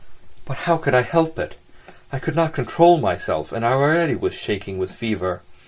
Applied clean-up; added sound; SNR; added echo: none; none; none; none.